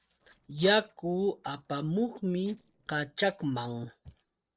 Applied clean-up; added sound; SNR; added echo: neural separator model SepFormer DNS4.